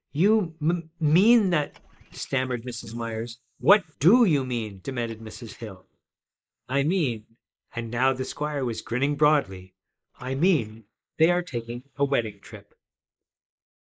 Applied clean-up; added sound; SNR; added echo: neural mask model Resemble Enhance denoiser.